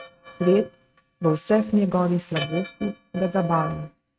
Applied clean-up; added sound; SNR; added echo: neural mask model RNNoise.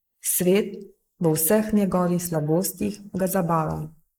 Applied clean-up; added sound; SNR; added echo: neural mask model Resemble Enhance denoiser.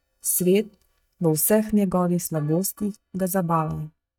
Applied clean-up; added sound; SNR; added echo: neural mask model DeepFilterNet 3.